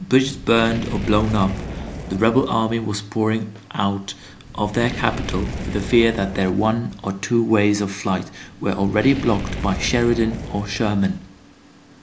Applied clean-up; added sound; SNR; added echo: none; Fire; 11 dB; none.